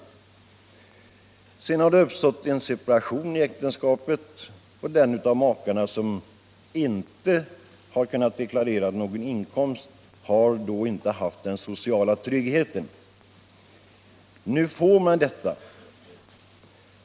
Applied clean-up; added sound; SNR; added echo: none; none; none; none.